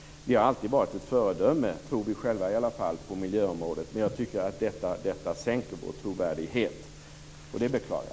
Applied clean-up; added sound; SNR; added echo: none; none; none; none.